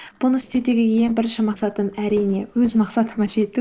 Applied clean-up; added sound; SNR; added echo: neural separator model SepFormer DNS4.